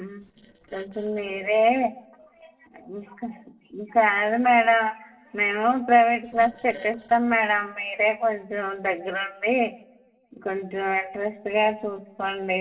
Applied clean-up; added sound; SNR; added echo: neural separator model SepFormer DNS4.